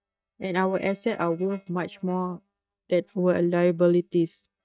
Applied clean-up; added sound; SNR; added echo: neural mask model DeepFilterNet 3.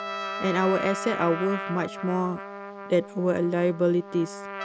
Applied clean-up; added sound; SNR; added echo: none; Trumpet + Trumpet; 9 dB; none.